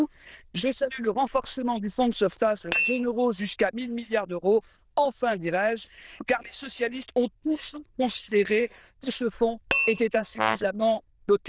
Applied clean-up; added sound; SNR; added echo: neural diffusion model UNIVERSE++.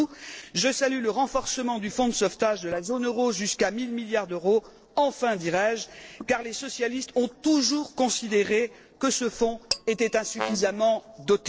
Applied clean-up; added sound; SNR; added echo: neural separator model SepFormer DNS4.